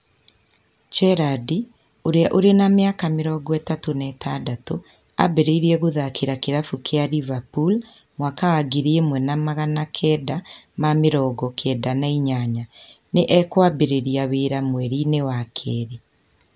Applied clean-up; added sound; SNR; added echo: none; none; none; none.